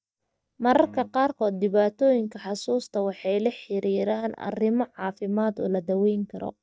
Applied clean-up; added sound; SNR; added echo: neural mask model DeepFilterNet 3.